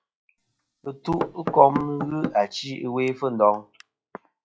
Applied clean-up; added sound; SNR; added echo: classical method log-MMSE.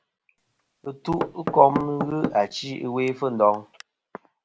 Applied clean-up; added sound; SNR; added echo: none; Knock / Wood; 9 dB; none.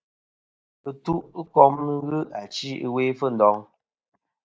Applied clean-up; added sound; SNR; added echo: neural mask model DeepFilterNet 3.